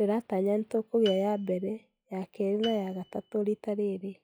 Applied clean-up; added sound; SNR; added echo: classical method log-MMSE.